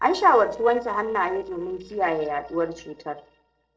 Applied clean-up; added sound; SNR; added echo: neural separator model SepFormer DNS4.